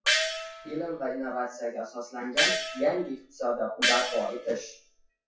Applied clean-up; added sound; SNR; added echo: classical method WPE with log-MMSE.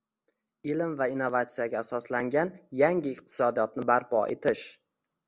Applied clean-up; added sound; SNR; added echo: none; none; none; none.